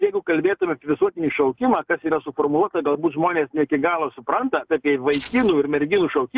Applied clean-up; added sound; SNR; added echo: neural separator model SepFormer DNS4.